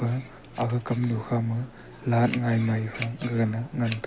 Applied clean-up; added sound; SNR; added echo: none; Scissors; 16 dB; none.